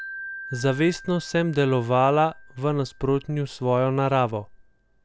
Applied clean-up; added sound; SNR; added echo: none; Wind chime; 18 dB; none.